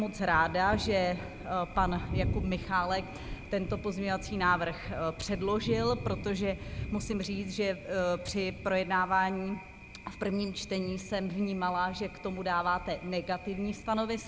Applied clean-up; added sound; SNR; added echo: none; Thunder; 9 dB; none.